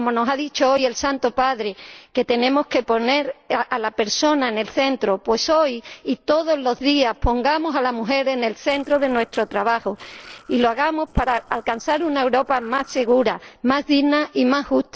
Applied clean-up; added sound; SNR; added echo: neural separator model SepFormer DNS4.